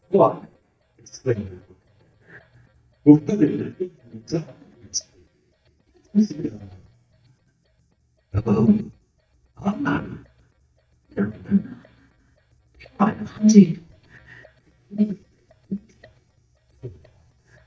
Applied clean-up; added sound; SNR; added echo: neural mask model DeepFilterNet 3.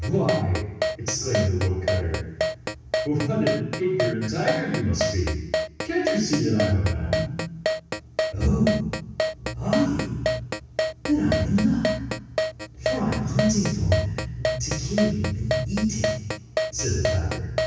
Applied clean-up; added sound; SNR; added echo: none; Keyboard (musical); 3 dB; reverberation time 1.1 s.